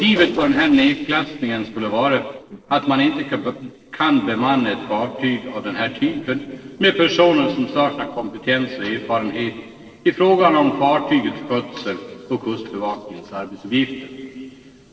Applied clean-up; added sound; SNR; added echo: neural separator model SepFormer DNS4.